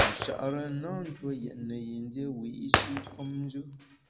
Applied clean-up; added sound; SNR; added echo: none; Shatter; -2 dB; none.